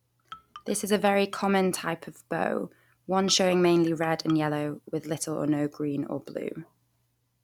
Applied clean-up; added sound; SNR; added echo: none; Marimba, xylophone; 19 dB; none.